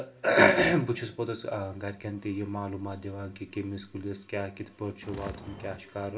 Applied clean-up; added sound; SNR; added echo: none; Walk, footsteps; 12 dB; reverberation time 0.7 s.